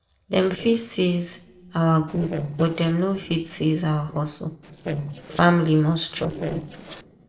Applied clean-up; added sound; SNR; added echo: neural separator model SepFormer DNS4.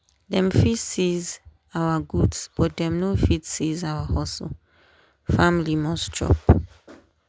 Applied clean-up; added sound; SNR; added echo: none; none; none; none.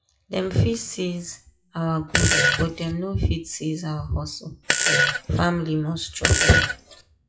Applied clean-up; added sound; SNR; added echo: classical method WPE with log-MMSE.